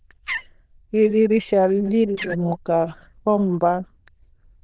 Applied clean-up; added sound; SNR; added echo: neural diffusion model UNIVERSE++.